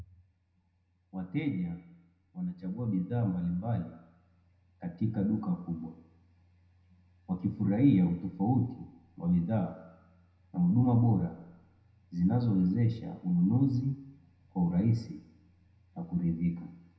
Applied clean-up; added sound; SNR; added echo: none; none; none; reverberation time 0.7 s.